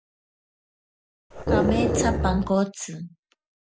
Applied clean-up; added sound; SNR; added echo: none; Growling; -5 dB; none.